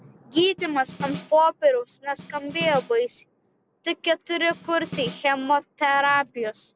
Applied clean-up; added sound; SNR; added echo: none; Snare drum; 15 dB; none.